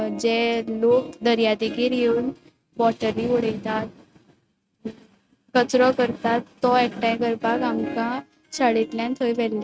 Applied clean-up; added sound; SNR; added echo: neural mask model RNNoise.